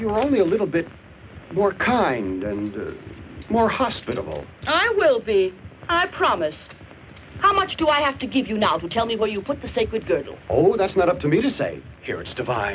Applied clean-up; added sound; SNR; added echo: none; none; none; none.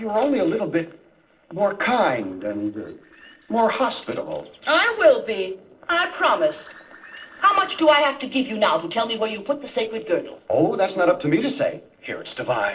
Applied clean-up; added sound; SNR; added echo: neural separator model SepFormer DNS4.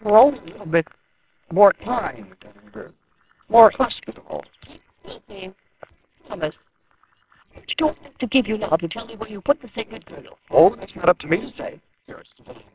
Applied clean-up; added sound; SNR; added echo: neural separator model SepFormer WHAMR!.